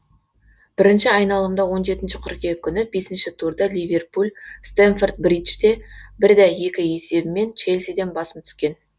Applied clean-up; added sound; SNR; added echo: none; none; none; none.